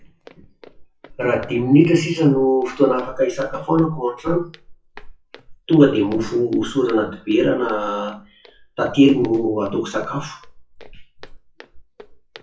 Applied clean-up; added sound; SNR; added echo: classical method WPE with log-MMSE.